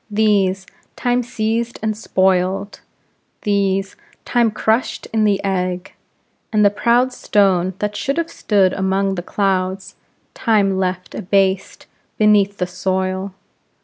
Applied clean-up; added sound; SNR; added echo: none; none; none; none.